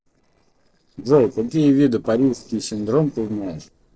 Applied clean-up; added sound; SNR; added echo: neural separator model SepFormer DNS4.